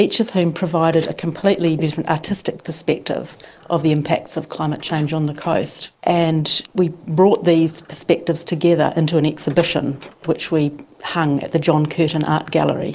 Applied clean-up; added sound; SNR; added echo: neural mask model Resemble Enhance denoiser.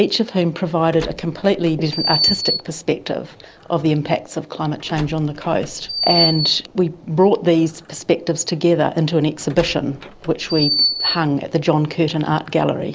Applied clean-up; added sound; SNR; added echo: none; Door; 7 dB; none.